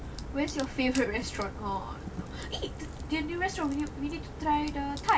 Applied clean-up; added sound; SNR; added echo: none; Crack; 8 dB; reverberation time 0.2 s.